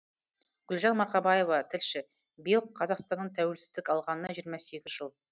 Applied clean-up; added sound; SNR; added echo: none; none; none; none.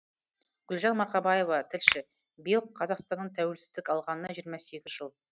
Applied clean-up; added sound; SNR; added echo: neural mask model RNNoise.